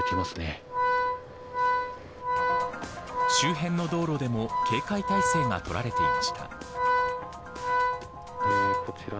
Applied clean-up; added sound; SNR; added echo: none; Organ; -4 dB; none.